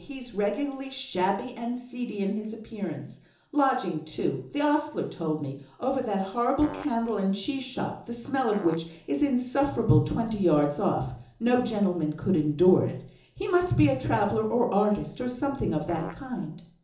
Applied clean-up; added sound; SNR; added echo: none; Fart; 12 dB; reverberation time 0.6 s.